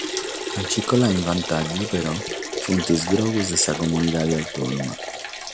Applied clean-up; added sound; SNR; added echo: none; Liquid; 7 dB; none.